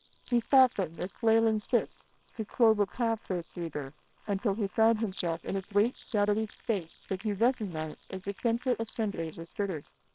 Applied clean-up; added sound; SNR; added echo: neural separator model SepFormer WHAMR!.